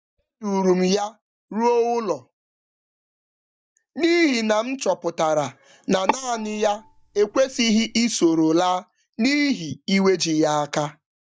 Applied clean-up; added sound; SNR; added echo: neural mask model DeepFilterNet 3.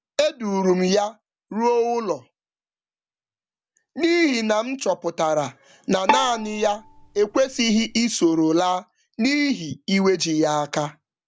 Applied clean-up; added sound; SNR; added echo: none; Bowed string instrument; 5 dB; none.